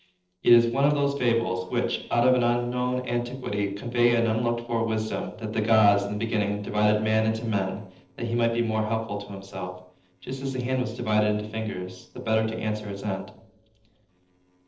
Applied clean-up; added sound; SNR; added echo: neural separator model SepFormer DNS4.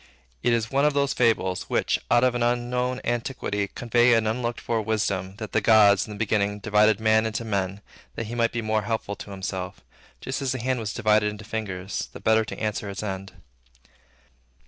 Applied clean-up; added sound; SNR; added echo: none; none; none; none.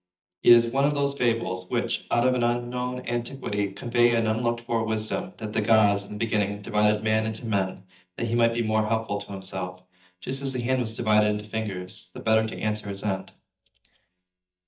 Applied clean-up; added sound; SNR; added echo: neural mask model DeepFilterNet 3.